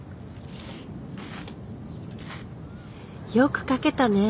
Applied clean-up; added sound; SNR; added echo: none; none; none; none.